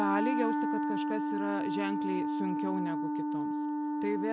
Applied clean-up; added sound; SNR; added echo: none; Wind instrument, woodwind instrument; -5 dB; none.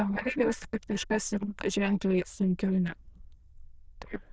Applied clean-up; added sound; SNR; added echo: neural diffusion model UNIVERSE++.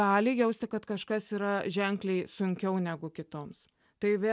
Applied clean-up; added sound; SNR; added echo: none; none; none; none.